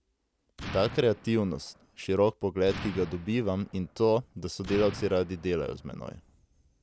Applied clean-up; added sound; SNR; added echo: none; Explosion; 14 dB; none.